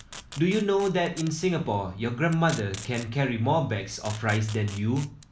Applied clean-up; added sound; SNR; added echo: none; Packing tape, duct tape; 19 dB; none.